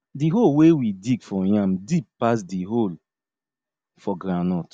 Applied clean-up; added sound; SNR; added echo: none; none; none; none.